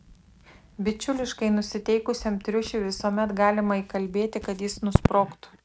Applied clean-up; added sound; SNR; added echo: none; Crackle; 7 dB; none.